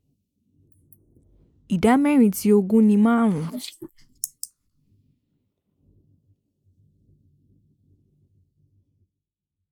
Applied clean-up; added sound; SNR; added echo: neural mask model Resemble Enhance denoiser.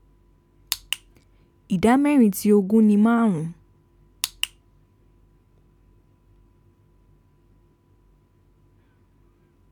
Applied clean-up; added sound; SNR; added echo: none; none; none; none.